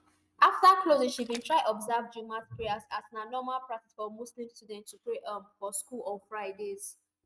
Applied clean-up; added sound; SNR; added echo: neural mask model RNNoise.